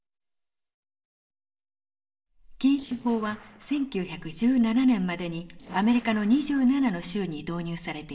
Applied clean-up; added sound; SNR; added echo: neural separator model SepFormer DNS4.